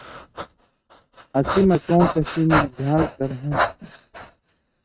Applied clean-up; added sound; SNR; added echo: neural mask model RNNoise.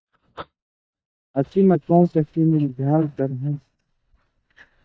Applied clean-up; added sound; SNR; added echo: neural mask model DeepFilterNet 3.